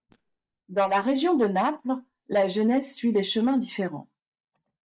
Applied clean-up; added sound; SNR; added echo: neural mask model DeepFilterNet 3.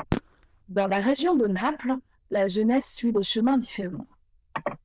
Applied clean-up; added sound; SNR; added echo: neural diffusion model UNIVERSE++.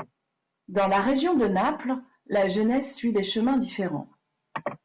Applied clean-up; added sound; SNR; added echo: none; none; none; none.